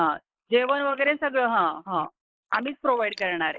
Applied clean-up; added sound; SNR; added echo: neural mask model Resemble Enhance denoiser.